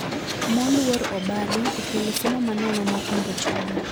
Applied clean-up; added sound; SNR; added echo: none; Hiss; 2 dB; none.